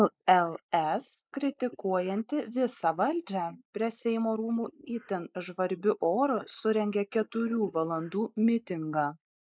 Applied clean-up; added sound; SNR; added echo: neural mask model Resemble Enhance denoiser.